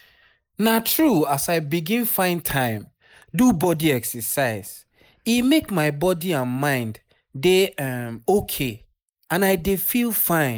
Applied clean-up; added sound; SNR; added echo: neural mask model Resemble Enhance denoiser.